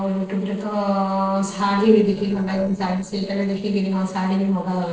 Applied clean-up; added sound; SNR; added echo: neural separator model SepFormer DNS4.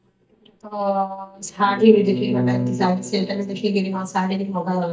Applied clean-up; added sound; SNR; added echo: neural mask model DeepFilterNet 3.